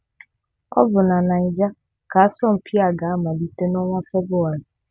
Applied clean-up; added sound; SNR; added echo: none; none; none; none.